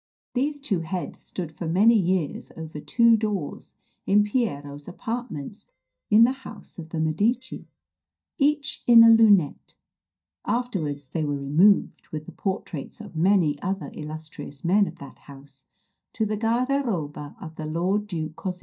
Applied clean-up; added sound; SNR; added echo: neural mask model DeepFilterNet 3.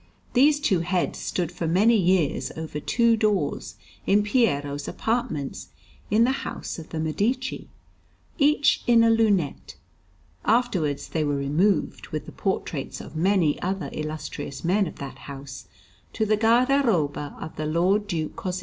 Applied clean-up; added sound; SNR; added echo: none; none; none; none.